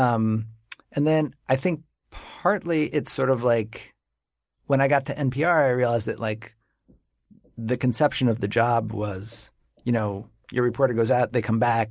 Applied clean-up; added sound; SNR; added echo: none; none; none; none.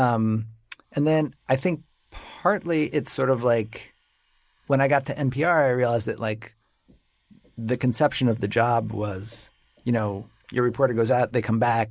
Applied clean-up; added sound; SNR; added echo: neural mask model Resemble Enhance denoiser.